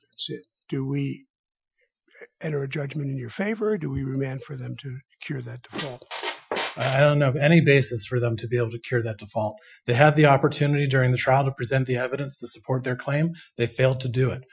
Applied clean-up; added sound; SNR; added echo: classical method Wiener filter.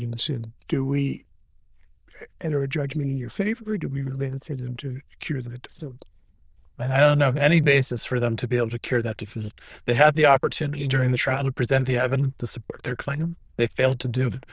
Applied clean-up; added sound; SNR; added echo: neural diffusion model UNIVERSE++.